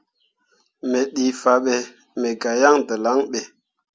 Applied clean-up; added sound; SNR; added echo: none; none; none; none.